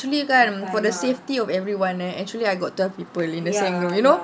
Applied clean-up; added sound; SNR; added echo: none; none; none; none.